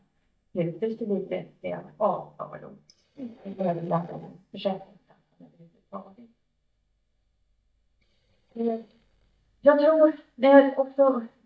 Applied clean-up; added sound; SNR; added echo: neural mask model DeepFilterNet 3.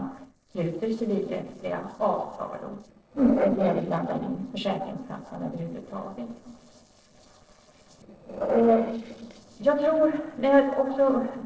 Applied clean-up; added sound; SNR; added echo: neural separator model SepFormer DNS4.